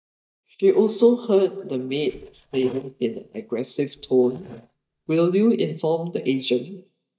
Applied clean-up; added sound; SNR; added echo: neural mask model DeepFilterNet 3.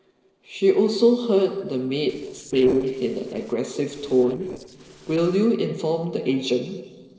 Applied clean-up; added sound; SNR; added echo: neural separator model SepFormer DNS4.